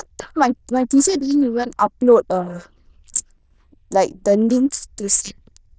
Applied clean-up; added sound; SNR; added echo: neural diffusion model UNIVERSE++.